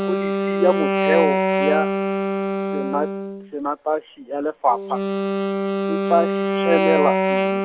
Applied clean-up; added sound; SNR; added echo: none; Wind instrument, woodwind instrument; -2 dB; none.